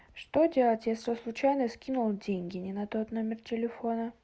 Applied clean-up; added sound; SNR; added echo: none; none; none; none.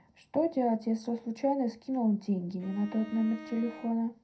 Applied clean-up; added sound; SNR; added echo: none; Bowed string instrument; 16 dB; reverberation time 0.2 s.